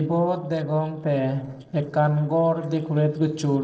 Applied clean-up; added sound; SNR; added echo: neural separator model SepFormer DNS4.